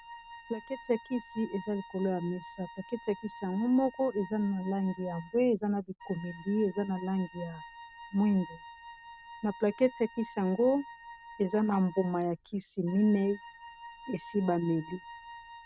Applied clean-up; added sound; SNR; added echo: none; Wind instrument, woodwind instrument; 17 dB; none.